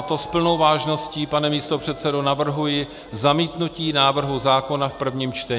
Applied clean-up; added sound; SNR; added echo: none; Wind instrument, woodwind instrument; 17 dB; none.